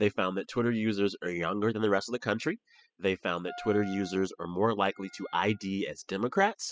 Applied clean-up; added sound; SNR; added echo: classical method spectral subtraction.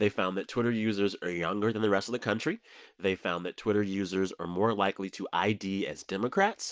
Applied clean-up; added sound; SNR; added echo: none; none; none; none.